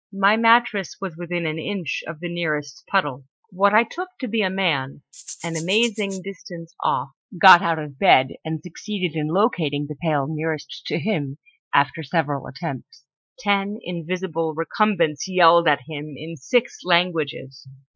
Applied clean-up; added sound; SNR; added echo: classical method spectral subtraction.